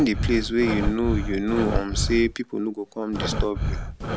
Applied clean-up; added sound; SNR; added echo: none; Breathing; 3 dB; none.